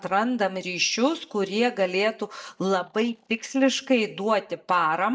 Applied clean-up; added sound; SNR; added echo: neural mask model DeepFilterNet 3.